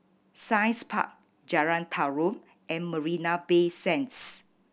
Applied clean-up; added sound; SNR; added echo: none; none; none; none.